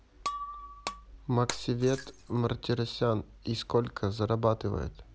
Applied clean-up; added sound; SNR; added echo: none; Shatter; 12 dB; none.